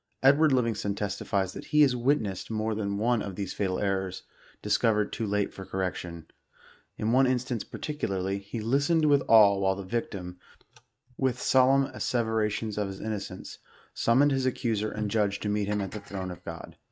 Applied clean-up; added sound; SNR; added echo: neural mask model RNNoise.